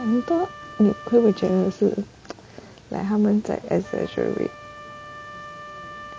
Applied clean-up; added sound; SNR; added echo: none; Wind instrument, woodwind instrument; 18 dB; none.